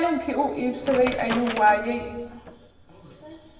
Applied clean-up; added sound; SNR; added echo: none; Wood; 13 dB; reverberation time 1.0 s.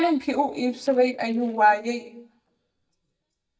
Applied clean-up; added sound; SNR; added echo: neural mask model DeepFilterNet 3.